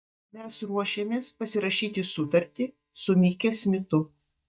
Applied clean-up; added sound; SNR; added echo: neural mask model DeepFilterNet 3.